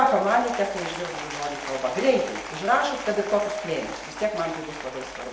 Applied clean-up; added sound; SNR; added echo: none; Applause / Crowd; 10 dB; none.